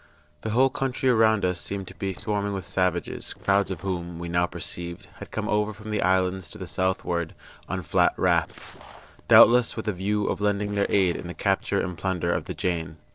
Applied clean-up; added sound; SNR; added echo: neural separator model SepFormer DNS4.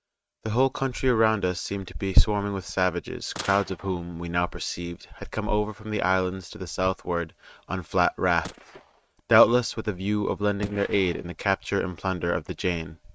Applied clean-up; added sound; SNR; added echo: neural mask model RNNoise.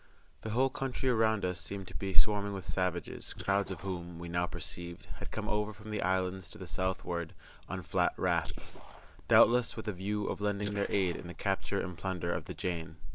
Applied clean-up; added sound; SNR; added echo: neural mask model Resemble Enhance denoiser.